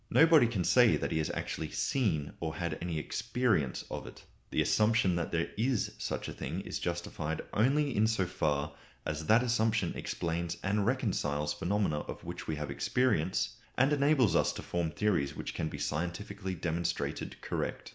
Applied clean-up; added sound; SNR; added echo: none; none; none; none.